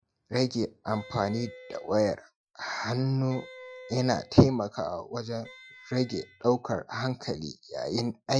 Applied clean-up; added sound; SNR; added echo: classical method Wiener filter.